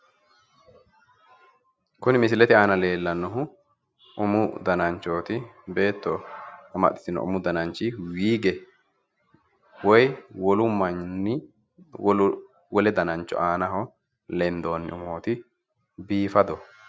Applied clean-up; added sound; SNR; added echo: none; none; none; none.